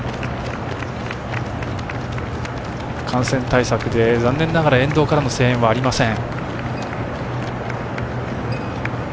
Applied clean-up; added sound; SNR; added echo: none; none; none; none.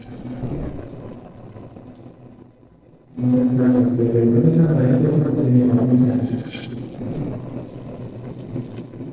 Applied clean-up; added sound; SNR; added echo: neural separator model SepFormer DNS4.